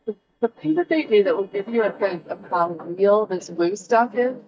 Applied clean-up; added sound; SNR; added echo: neural mask model DeepFilterNet 3.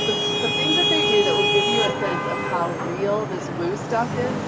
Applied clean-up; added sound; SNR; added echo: none; Traffic noise, roadway noise / Vehicle horn, car horn, honking; -3 dB; reverberation time 2.5 s.